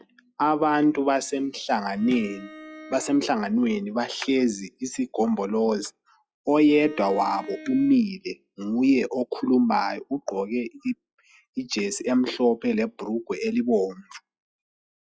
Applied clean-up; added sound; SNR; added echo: classical method log-MMSE.